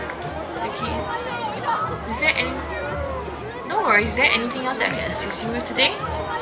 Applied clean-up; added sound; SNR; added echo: none; Crowd; 2 dB; none.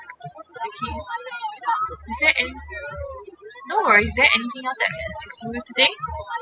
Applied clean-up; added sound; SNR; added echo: classical method spectral subtraction.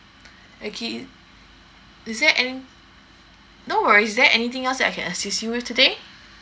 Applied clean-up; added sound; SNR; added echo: none; none; none; none.